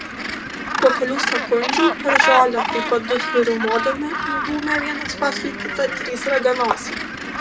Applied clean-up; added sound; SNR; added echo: none; Gull, seagull; 2 dB; reverberation time 0.2 s.